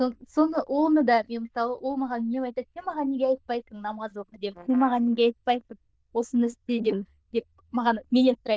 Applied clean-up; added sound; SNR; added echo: neural diffusion model UNIVERSE++.